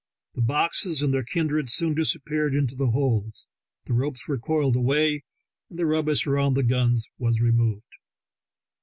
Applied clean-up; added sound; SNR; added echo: none; none; none; none.